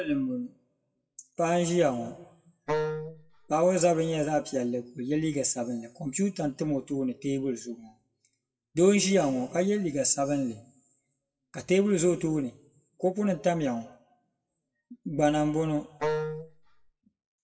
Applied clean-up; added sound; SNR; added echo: classical method WPE with log-MMSE.